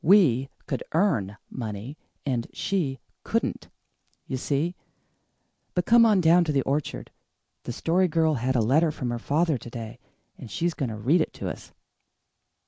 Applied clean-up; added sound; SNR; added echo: none; none; none; none.